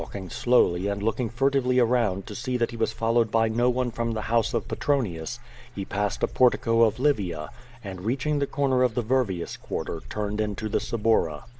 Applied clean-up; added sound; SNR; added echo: none; Bird / Dog; 12 dB; none.